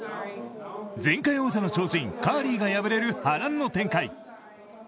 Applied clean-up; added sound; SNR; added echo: none; none; none; none.